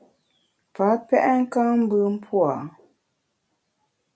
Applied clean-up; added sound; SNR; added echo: none; none; none; none.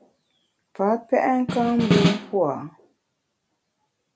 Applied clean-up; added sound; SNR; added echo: none; Snare drum; -2 dB; none.